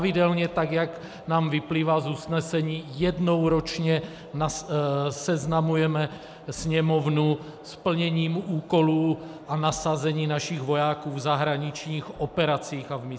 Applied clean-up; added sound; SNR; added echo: none; none; none; none.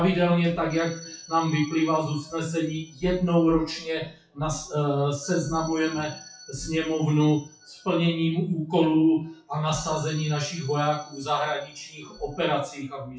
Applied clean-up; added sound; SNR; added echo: classical method WPE with log-MMSE.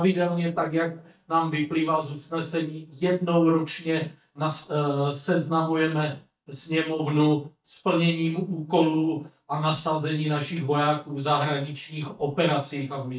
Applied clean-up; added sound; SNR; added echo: neural mask model DeepFilterNet 3.